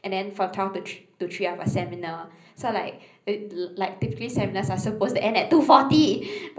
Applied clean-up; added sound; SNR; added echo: none; none; none; reverberation time 0.5 s.